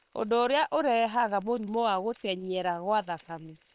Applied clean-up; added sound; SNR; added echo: neural separator model SepFormer WHAM!.